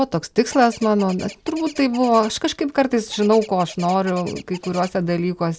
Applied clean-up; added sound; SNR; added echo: none; Bird; 19 dB; none.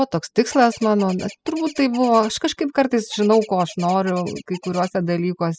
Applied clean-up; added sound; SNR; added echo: classical method spectral subtraction.